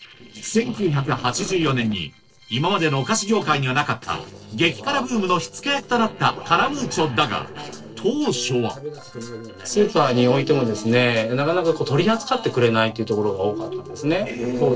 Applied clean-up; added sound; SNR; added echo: neural separator model SepFormer DNS4.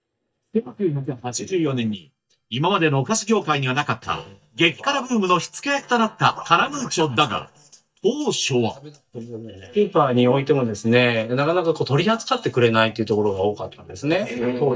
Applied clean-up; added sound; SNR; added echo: neural mask model DeepFilterNet 3.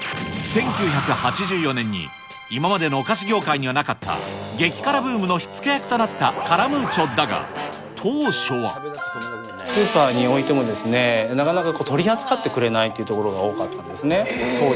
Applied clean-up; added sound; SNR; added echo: none; none; none; none.